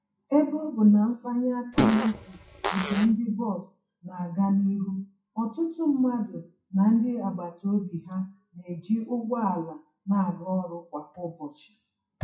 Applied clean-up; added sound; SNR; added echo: classical method WPE with log-MMSE.